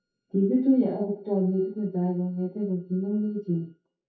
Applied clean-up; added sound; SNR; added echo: neural mask model DeepFilterNet 3.